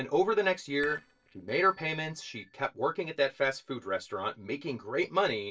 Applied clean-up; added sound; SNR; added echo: neural separator model SepFormer DNS4.